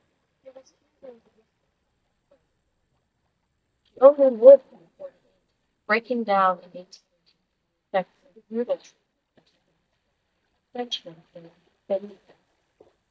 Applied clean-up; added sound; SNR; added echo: neural mask model DeepFilterNet 3.